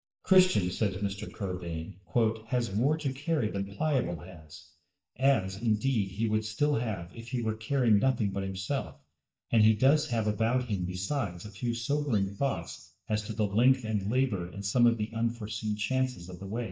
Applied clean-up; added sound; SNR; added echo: neural mask model DeepFilterNet 3.